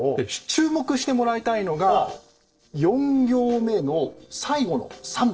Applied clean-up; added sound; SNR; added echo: neural separator model SepFormer DNS4.